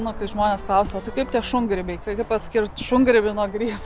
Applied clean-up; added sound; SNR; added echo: none; none; none; none.